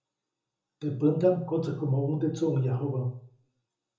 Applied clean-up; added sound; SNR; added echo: none; none; none; reverberation time 0.6 s.